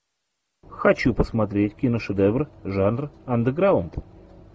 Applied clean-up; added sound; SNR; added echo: none; none; none; none.